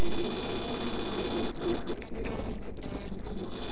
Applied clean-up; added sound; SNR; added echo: neural separator model SepFormer DNS4.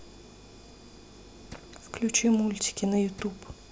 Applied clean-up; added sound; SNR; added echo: none; Tools; 19 dB; none.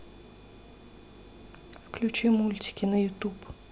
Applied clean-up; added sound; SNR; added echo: none; none; none; none.